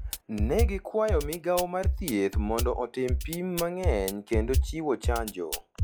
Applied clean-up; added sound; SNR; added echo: classical method log-MMSE.